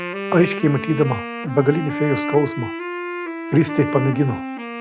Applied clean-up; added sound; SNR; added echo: none; Wind instrument, woodwind instrument; 7 dB; none.